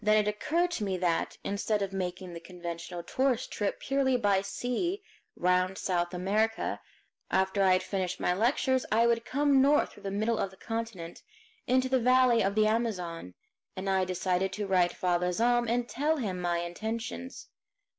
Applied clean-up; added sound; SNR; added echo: none; none; none; none.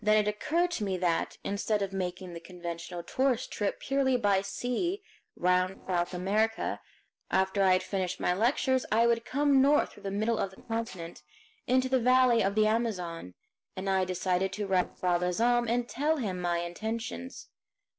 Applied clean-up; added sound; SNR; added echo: neural separator model SepFormer DNS4.